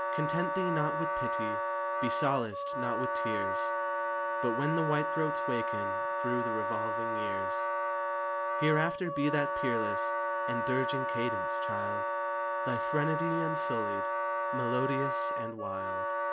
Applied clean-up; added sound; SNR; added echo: none; Wind instrument, woodwind instrument; -3 dB; none.